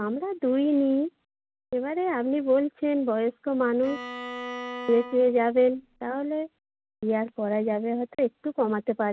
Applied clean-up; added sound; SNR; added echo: none; Bowed string instrument; 12 dB; none.